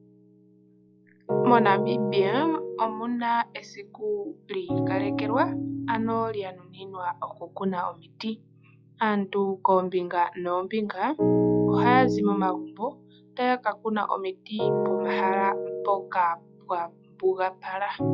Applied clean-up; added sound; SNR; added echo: classical method log-MMSE.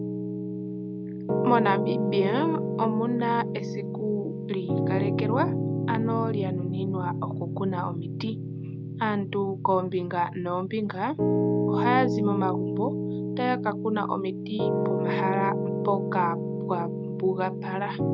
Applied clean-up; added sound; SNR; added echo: none; Piano; 0 dB; none.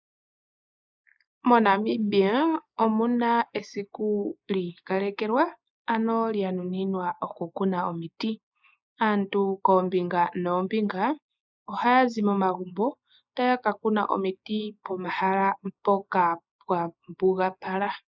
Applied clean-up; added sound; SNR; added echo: neural mask model Resemble Enhance denoiser.